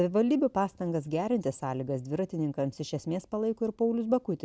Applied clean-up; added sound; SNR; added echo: none; none; none; none.